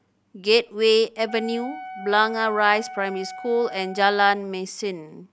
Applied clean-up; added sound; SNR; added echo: none; Wind instrument, woodwind instrument; 16 dB; none.